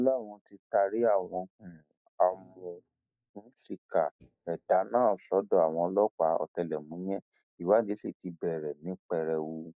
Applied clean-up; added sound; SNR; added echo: neural mask model DeepFilterNet 3.